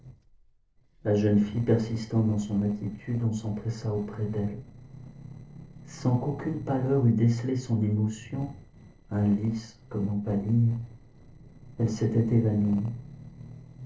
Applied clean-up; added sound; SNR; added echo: neural separator model SepFormer DNS4.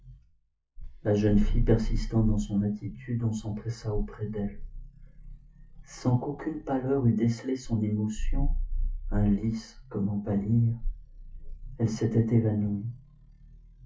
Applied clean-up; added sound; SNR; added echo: classical method WPE with log-MMSE.